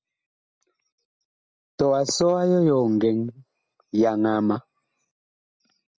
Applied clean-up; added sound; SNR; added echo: none; none; none; none.